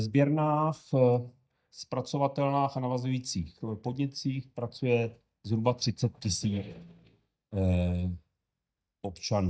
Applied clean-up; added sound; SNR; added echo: neural mask model DeepFilterNet 3.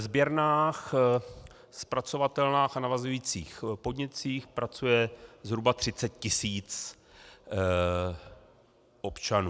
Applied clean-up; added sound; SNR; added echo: none; none; none; none.